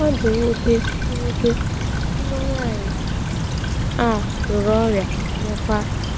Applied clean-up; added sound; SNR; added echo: none; Stream / Trickle, dribble; -1 dB; none.